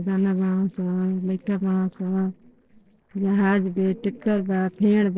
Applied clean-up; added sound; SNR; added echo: neural separator model SepFormer DNS4.